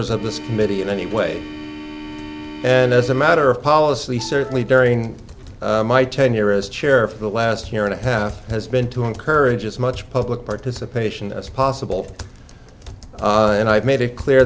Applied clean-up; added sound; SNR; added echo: none; Organ; 13 dB; none.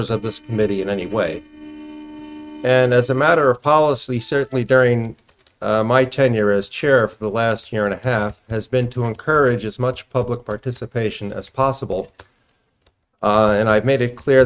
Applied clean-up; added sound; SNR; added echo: neural mask model RNNoise.